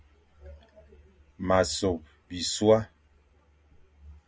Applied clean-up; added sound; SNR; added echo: none; none; none; none.